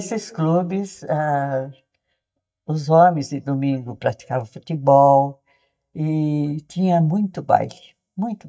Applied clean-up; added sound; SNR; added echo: neural mask model DeepFilterNet 3.